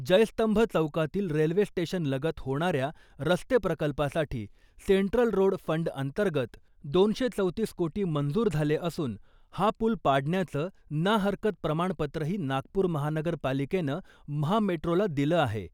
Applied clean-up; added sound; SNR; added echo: none; none; none; none.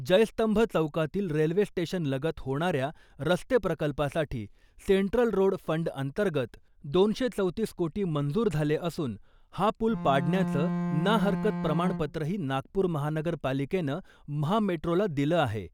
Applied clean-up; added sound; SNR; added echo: none; Bowed string instrument; 3 dB; none.